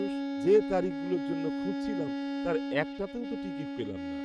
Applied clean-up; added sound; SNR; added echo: neural mask model RNNoise.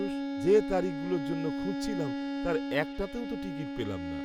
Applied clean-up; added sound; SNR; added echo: none; Bowed string instrument; 2 dB; none.